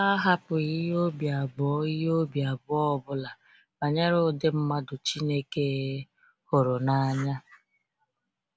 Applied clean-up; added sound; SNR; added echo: none; none; none; none.